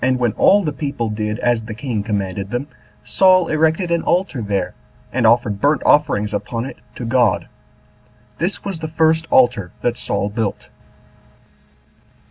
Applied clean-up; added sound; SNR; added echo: none; none; none; none.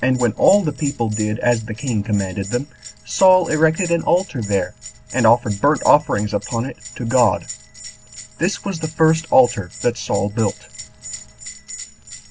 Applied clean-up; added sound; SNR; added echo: none; Bell; 15 dB; none.